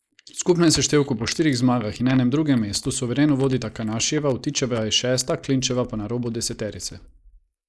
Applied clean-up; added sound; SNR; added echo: neural mask model Resemble Enhance denoiser.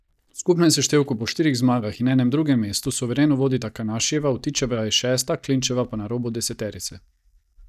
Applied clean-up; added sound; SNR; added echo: neural mask model DeepFilterNet 3.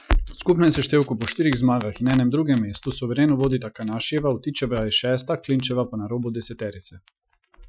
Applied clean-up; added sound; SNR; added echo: classical method Wiener filter.